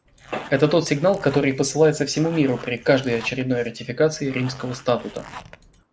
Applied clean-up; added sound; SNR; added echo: none; Zipper (clothing); 20 dB; none.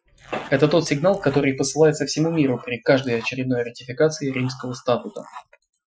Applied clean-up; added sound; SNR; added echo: classical method Wiener filter.